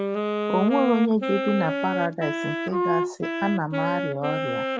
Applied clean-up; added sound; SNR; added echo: none; Wind instrument, woodwind instrument; 1 dB; none.